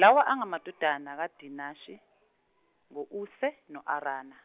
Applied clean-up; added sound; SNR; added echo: none; none; none; none.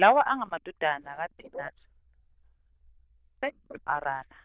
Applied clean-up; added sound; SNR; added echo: neural diffusion model UNIVERSE++.